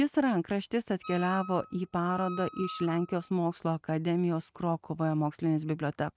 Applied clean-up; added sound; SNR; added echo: neural mask model RNNoise.